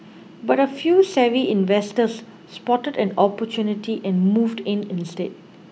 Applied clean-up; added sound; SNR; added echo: none; none; none; none.